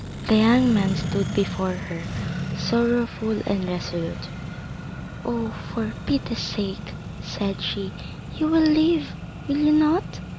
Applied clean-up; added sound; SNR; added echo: none; Accelerating, revving, vroom; 8 dB; none.